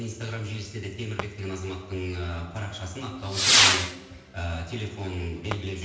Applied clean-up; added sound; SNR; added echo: none; Whoosh, swoosh, swish / Fireworks; -4 dB; reverberation time 1.0 s.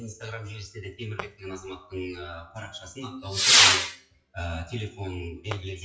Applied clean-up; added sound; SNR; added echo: classical method WPE with log-MMSE.